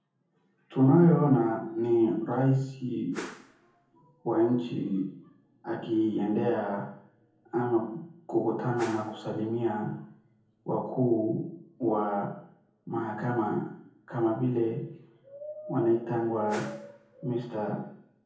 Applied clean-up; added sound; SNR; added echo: none; Whoosh, swoosh, swish; 16 dB; reverberation time 0.7 s.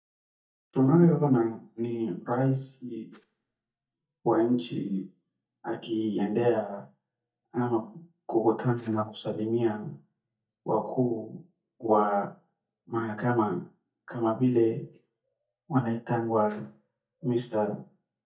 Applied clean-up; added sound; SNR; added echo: neural mask model DeepFilterNet 3.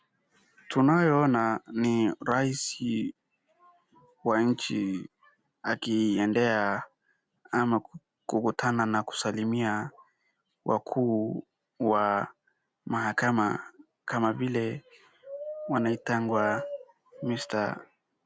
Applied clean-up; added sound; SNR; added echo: none; none; none; none.